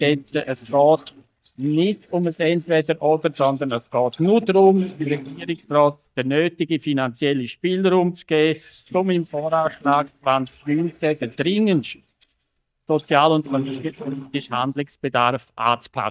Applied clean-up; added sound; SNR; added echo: neural mask model DeepFilterNet 3.